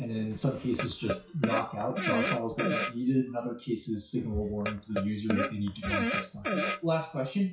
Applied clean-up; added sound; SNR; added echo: classical method WPE with log-MMSE.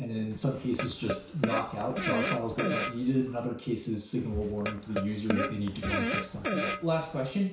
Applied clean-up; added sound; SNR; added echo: none; Fart; 2 dB; reverberation time 0.6 s.